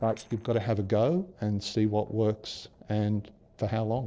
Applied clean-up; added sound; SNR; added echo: neural separator model SepFormer DNS4.